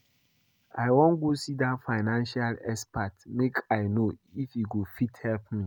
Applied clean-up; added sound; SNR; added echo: none; none; none; none.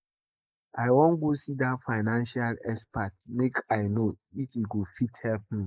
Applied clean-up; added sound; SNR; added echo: neural mask model Resemble Enhance denoiser.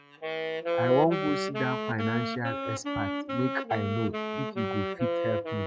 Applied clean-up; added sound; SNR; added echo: classical method log-MMSE.